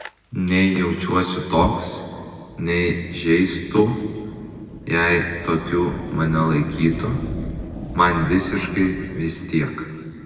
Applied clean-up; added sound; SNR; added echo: none; Fire; 12 dB; reverberation time 2.2 s.